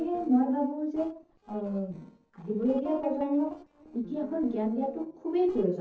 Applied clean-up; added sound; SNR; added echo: neural separator model SepFormer DNS4.